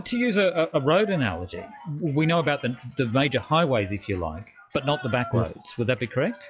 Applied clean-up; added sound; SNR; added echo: classical method log-MMSE.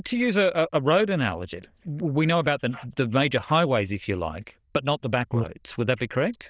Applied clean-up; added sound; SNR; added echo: neural diffusion model UNIVERSE++.